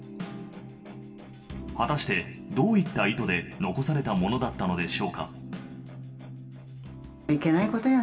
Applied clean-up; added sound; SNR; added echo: none; none; none; reverberation time 0.8 s.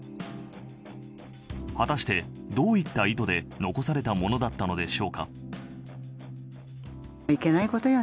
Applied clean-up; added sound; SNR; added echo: none; none; none; none.